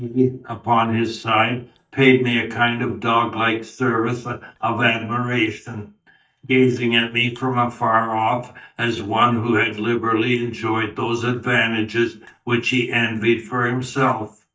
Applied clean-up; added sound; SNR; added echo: neural mask model DeepFilterNet 3.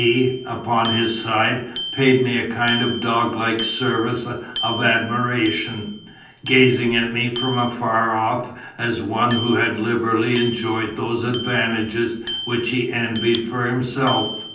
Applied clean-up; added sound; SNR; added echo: none; Bicycle bell; 11 dB; reverberation time 0.6 s.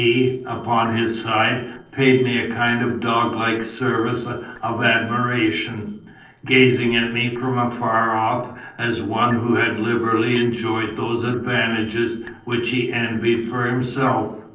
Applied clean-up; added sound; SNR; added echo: neural separator model SepFormer DNS4.